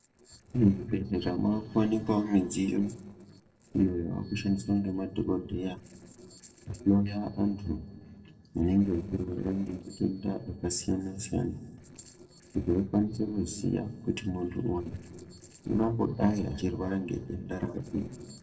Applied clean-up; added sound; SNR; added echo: neural separator model SepFormer DNS4.